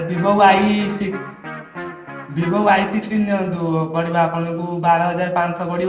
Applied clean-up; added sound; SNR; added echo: none; Electric guitar; 16 dB; reverberation time 1.6 s.